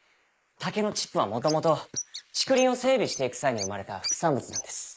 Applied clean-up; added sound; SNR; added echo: neural mask model Resemble Enhance denoiser.